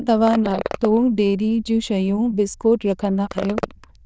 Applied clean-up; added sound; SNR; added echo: neural diffusion model UNIVERSE++.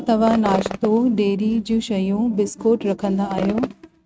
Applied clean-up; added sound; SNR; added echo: neural mask model RNNoise.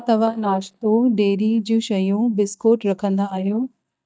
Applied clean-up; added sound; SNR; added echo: neural mask model DeepFilterNet 3.